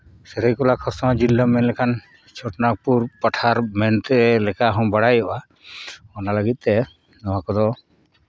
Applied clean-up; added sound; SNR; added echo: none; none; none; none.